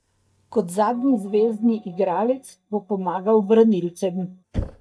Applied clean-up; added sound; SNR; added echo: neural mask model DeepFilterNet 3.